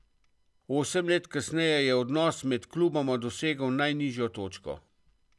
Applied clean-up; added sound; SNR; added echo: none; none; none; none.